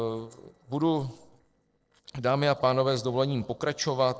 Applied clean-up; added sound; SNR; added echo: neural separator model SepFormer DNS4.